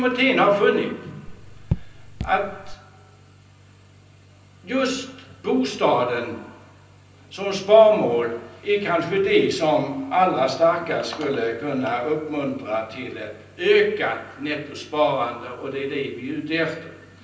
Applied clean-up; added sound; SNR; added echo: none; Raindrop / Drip; 8 dB; reverberation time 0.6 s.